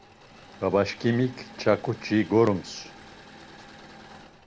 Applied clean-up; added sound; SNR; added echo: none; Engine / Mechanisms; 19 dB; none.